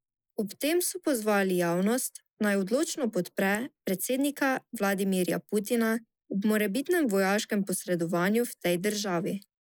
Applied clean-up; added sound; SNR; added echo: neural mask model Resemble Enhance denoiser.